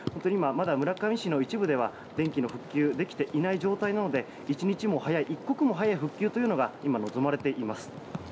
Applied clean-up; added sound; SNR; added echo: none; none; none; none.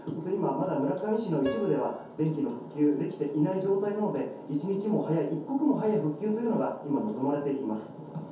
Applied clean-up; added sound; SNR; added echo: none; Piano; 16 dB; reverberation time 0.6 s.